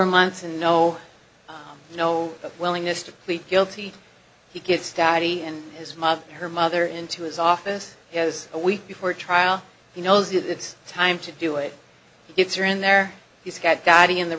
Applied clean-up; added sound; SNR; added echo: none; none; none; none.